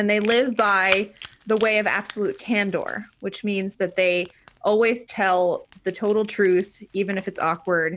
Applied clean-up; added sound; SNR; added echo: none; Crackle; 14 dB; none.